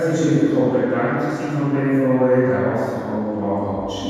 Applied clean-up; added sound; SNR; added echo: none; none; none; reverberation time 2.1 s.